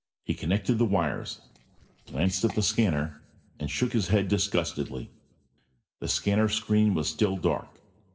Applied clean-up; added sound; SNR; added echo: neural separator model SepFormer DNS4.